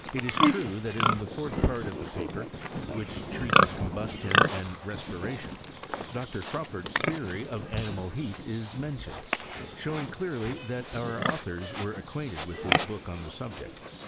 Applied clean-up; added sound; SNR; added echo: none; Livestock, farm animals, working animals; -4 dB; none.